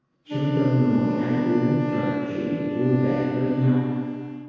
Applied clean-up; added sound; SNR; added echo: none; Wind instrument, woodwind instrument; 5 dB; reverberation time 2.0 s.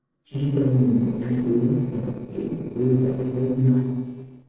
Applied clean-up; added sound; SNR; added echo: neural separator model SepFormer DNS4.